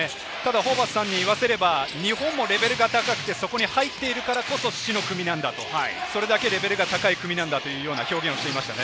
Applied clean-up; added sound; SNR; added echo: none; none; none; none.